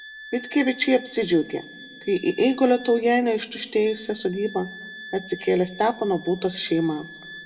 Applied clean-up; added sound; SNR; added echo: none; Wind instrument, woodwind instrument; 18 dB; reverberation time 1.1 s.